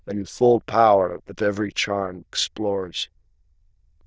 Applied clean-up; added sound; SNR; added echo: neural diffusion model UNIVERSE++.